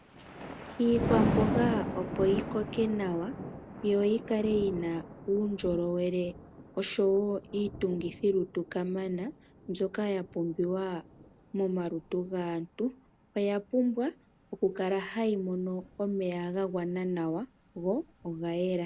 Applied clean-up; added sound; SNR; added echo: none; Thunder; 8 dB; none.